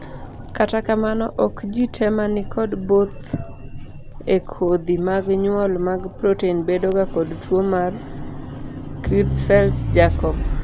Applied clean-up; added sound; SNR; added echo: none; Crackle; 8 dB; none.